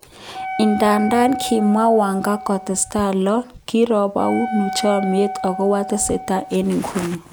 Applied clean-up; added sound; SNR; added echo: none; Wind instrument, woodwind instrument; 10 dB; none.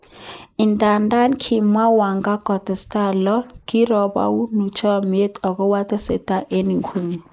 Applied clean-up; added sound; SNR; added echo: neural mask model Resemble Enhance denoiser.